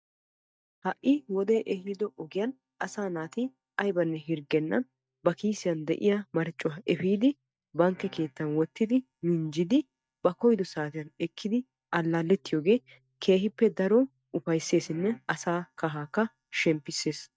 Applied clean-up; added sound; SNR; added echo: neural mask model DeepFilterNet 3.